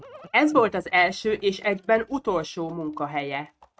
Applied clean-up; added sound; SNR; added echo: neural mask model RNNoise.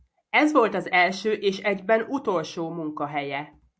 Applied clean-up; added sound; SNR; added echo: none; none; none; none.